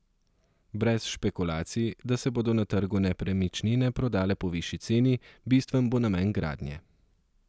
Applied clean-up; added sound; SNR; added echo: none; none; none; none.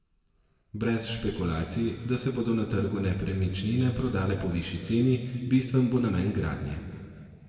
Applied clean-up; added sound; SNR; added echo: none; none; none; reverberation time 2.2 s.